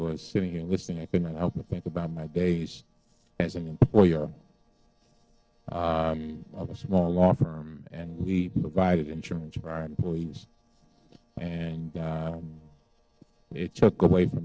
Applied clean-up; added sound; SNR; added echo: neural separator model SepFormer DNS4.